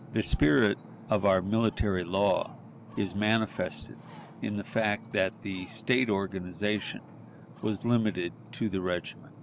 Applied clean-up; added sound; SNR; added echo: none; Ocean; 17 dB; none.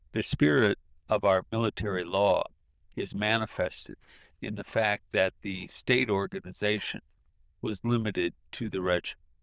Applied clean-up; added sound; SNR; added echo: neural diffusion model UNIVERSE++.